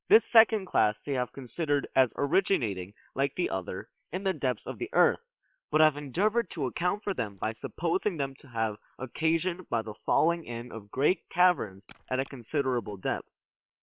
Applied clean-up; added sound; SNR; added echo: neural separator model SepFormer WHAM!.